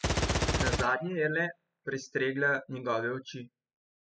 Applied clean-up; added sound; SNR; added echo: classical method spectral subtraction.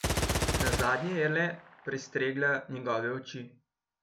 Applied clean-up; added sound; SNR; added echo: none; Gunshot, gunfire; 3 dB; none.